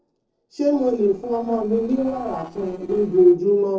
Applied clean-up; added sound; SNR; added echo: neural separator model SepFormer DNS4.